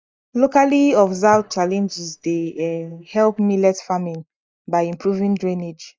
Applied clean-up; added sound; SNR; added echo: neural mask model DeepFilterNet 3.